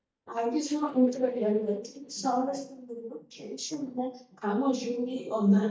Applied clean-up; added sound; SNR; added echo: neural mask model DeepFilterNet 3.